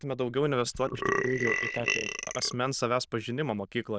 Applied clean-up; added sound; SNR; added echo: neural diffusion model UNIVERSE++.